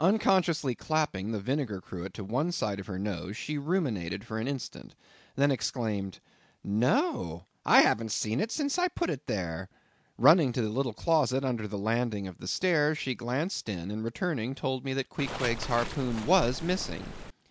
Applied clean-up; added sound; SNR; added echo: none; Waves, surf; 7 dB; none.